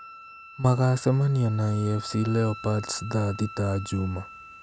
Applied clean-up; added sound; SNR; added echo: none; Wind instrument, woodwind instrument; 17 dB; none.